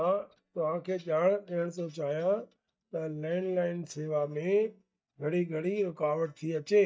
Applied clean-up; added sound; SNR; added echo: neural mask model DeepFilterNet 3.